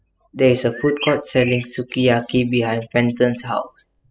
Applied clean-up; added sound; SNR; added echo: classical method spectral subtraction.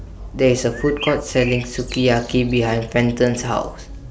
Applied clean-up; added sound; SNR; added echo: none; Bird; 14 dB; none.